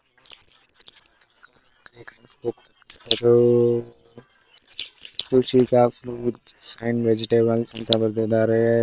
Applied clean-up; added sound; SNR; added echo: neural separator model SepFormer WHAM!.